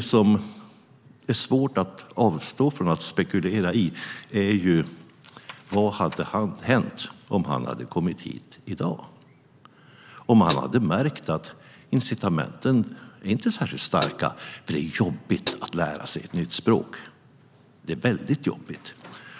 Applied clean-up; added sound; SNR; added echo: none; Hi-hat; 13 dB; none.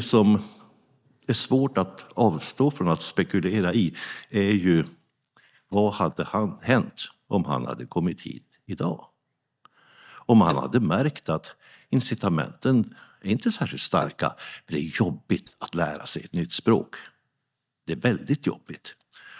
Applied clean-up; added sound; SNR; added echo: neural mask model DeepFilterNet 3.